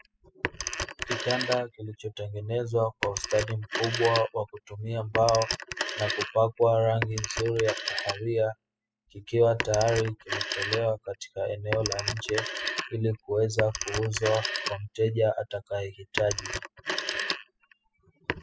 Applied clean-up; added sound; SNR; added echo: classical method spectral subtraction.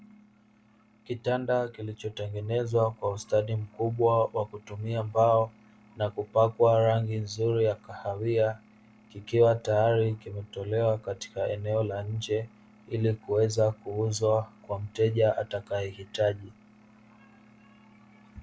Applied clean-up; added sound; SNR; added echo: none; none; none; none.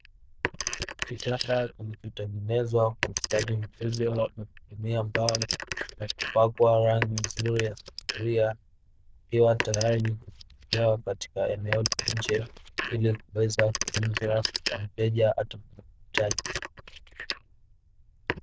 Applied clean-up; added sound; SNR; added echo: neural diffusion model UNIVERSE++.